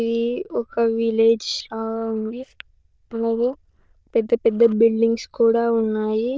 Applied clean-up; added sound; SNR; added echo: neural diffusion model UNIVERSE++.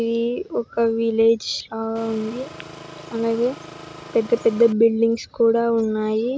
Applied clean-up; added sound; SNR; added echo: none; Engine; 17 dB; none.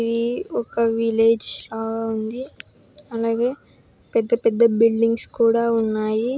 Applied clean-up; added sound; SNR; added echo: none; none; none; none.